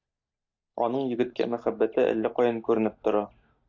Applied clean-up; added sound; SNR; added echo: neural mask model DeepFilterNet 3.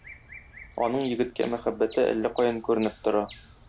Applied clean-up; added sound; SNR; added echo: none; Bird vocalization, bird call, bird song; 20 dB; none.